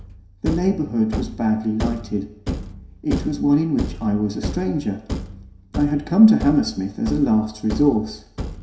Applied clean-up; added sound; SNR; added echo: none; Thump, thud; 9 dB; reverberation time 0.7 s.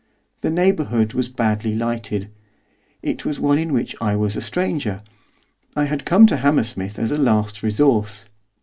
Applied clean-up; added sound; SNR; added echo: none; none; none; none.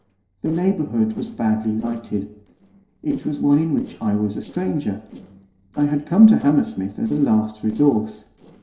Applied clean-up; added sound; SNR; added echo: neural separator model SepFormer DNS4.